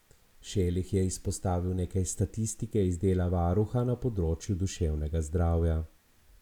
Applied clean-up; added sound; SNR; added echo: none; none; none; none.